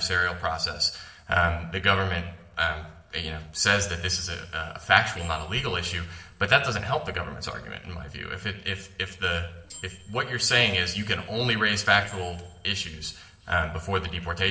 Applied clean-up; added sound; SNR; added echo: neural separator model SepFormer DNS4.